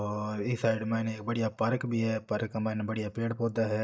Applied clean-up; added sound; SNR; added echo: neural mask model DeepFilterNet 3.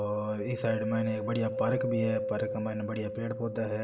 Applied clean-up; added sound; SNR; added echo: none; Mallet percussion; 4 dB; reverberation time 1.1 s.